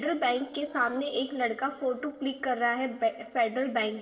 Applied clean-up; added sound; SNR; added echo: neural separator model SepFormer DNS4.